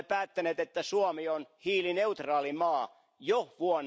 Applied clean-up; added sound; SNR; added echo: none; none; none; none.